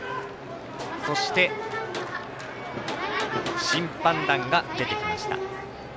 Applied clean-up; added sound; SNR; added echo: none; Gunshot, gunfire; 15 dB; none.